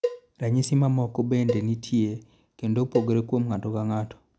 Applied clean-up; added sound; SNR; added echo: none; Cowbell; 10 dB; none.